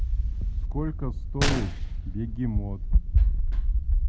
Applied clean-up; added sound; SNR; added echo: none; Gunshot, gunfire; 8 dB; none.